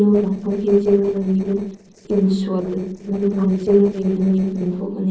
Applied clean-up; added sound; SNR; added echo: neural separator model SepFormer DNS4.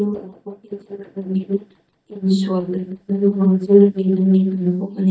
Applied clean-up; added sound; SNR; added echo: neural mask model DeepFilterNet 3.